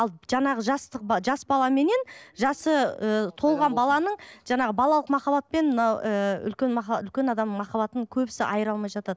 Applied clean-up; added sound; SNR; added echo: none; none; none; none.